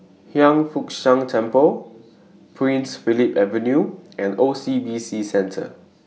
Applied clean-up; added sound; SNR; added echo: none; none; none; none.